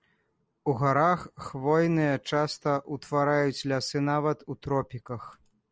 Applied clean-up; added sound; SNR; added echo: none; none; none; none.